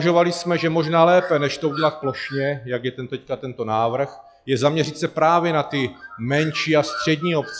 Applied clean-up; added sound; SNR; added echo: classical method log-MMSE.